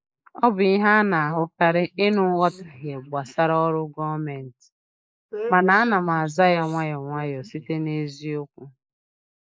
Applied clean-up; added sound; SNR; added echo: neural mask model Resemble Enhance denoiser.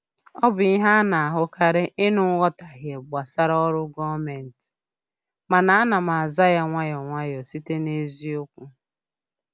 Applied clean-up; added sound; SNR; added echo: none; none; none; none.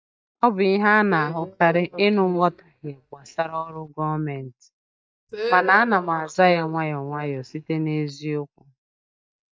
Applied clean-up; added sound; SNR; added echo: neural mask model DeepFilterNet 3.